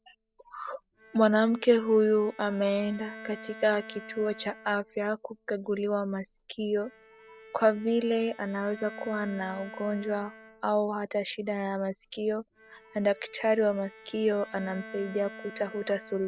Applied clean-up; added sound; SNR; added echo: none; Bowed string instrument; 19 dB; none.